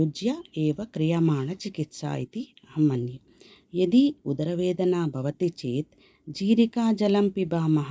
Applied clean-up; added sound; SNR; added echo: neural mask model Resemble Enhance denoiser.